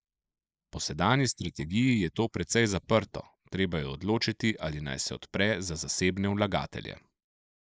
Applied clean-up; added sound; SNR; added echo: neural mask model Resemble Enhance denoiser.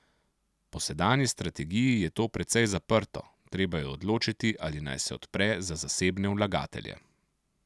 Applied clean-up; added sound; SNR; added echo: none; none; none; none.